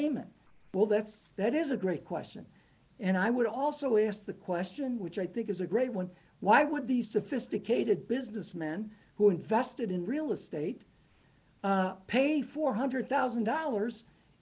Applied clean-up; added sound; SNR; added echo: none; none; none; none.